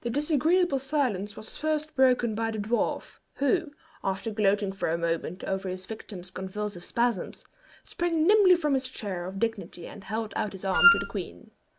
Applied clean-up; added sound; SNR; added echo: none; Wind instrument, woodwind instrument; -5 dB; none.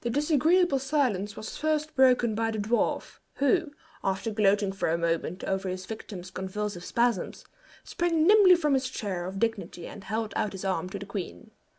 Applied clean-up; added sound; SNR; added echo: none; none; none; none.